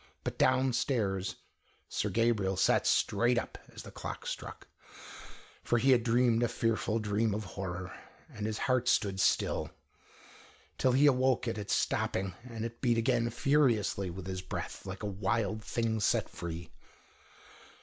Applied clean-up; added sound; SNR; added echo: none; none; none; none.